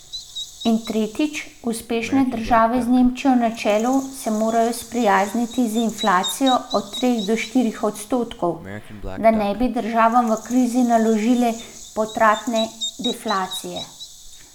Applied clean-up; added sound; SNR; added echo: none; Bird vocalization, bird call, bird song; 15 dB; none.